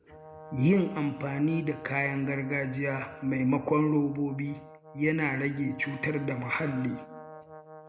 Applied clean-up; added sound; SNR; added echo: none; Brass instrument; 18 dB; none.